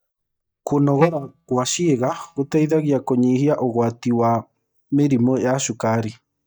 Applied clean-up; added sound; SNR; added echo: neural mask model DeepFilterNet 3.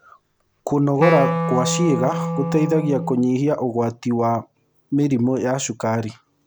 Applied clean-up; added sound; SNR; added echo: none; Wind instrument, woodwind instrument; 3 dB; none.